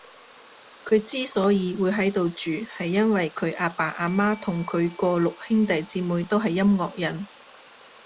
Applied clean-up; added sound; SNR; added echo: none; Bell + Water; 20 dB; none.